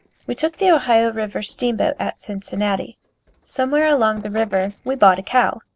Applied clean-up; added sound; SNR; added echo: neural separator model SepFormer DNS4.